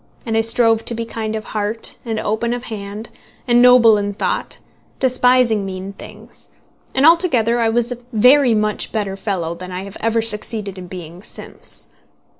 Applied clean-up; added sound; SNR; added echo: none; none; none; none.